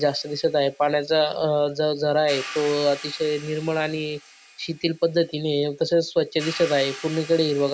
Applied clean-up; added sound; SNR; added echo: none; Hi-hat; 17 dB; none.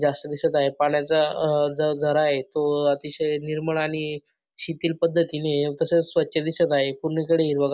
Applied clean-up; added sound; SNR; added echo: none; none; none; none.